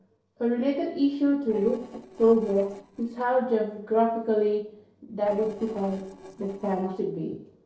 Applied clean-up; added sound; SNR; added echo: neural separator model SepFormer DNS4.